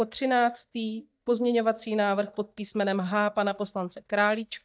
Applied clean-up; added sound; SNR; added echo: neural mask model DeepFilterNet 3.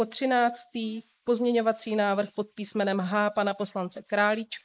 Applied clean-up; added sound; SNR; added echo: neural mask model Resemble Enhance denoiser.